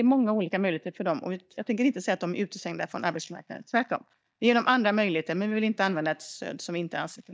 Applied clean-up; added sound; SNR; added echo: neural mask model DeepFilterNet 3.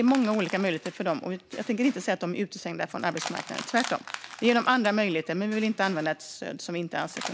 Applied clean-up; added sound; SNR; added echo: none; Crushing; 15 dB; none.